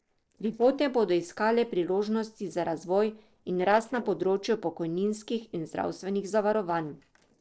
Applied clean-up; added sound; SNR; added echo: neural separator model SepFormer DNS4.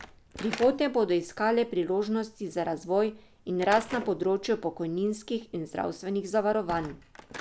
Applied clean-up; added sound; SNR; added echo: none; Slam / Wood; 18 dB; none.